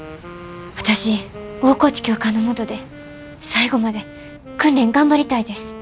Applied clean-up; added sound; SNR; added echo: none; Wind instrument, woodwind instrument; 16 dB; none.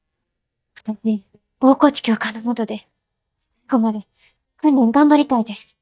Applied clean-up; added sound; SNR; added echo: neural mask model DeepFilterNet 3.